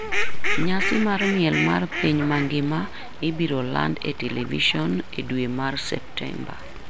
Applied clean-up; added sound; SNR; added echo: none; Fowl; 10 dB; none.